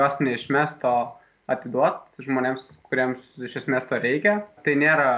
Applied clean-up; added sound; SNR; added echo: none; none; none; none.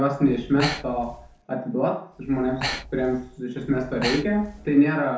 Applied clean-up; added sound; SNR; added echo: none; Breathing; 10 dB; reverberation time 0.6 s.